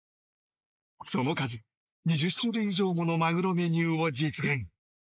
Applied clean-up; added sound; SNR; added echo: neural mask model Resemble Enhance denoiser.